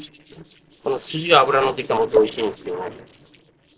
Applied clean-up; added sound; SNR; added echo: neural separator model SepFormer DNS4.